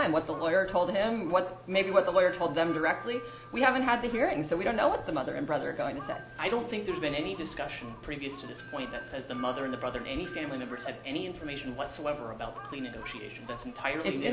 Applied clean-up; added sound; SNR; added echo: none; Crow + Wind chime; 17 dB; none.